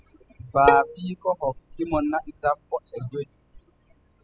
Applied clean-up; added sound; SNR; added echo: classical method spectral subtraction.